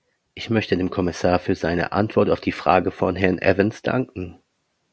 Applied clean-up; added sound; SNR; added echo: none; none; none; none.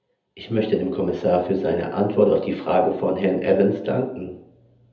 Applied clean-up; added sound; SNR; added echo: none; none; none; reverberation time 0.7 s.